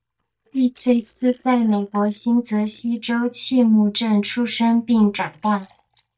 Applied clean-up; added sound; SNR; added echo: neural mask model DeepFilterNet 3.